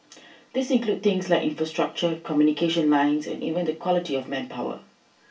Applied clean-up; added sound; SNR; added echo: none; none; none; reverberation time 0.3 s.